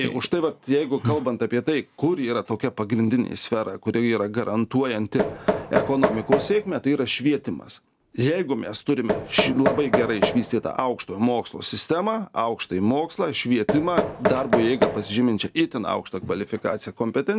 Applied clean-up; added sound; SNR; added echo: none; Knock; 4 dB; none.